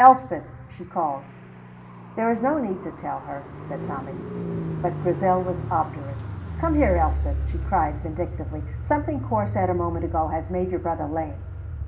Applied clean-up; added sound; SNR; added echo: none; Car; 6 dB; reverberation time 1.6 s.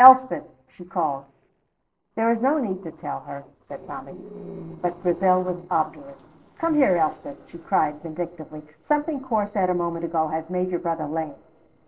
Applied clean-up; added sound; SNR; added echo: neural separator model SepFormer DNS4.